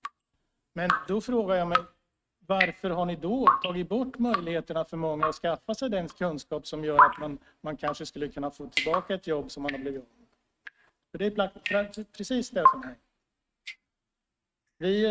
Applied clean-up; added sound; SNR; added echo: neural mask model RNNoise.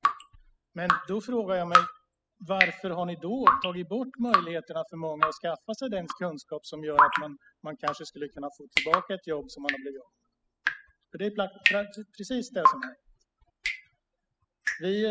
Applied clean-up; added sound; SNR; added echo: classical method spectral subtraction.